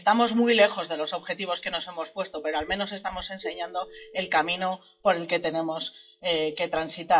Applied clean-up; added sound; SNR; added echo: classical method WPE with log-MMSE.